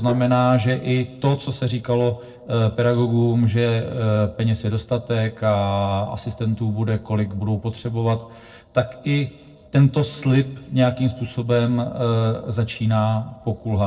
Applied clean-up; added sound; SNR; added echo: neural separator model SepFormer DNS4.